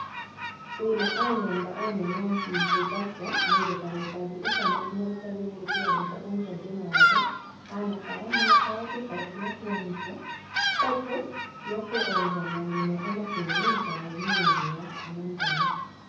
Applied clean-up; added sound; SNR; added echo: none; Bird vocalization, bird call, bird song; -4 dB; reverberation time 0.9 s.